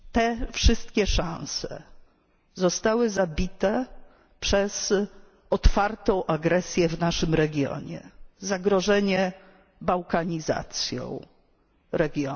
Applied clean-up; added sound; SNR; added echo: none; none; none; none.